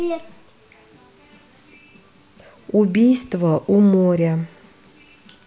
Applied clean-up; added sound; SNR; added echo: none; none; none; none.